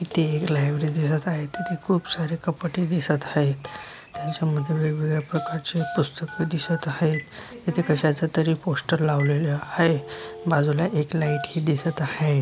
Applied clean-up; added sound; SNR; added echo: none; Telephone; 16 dB; none.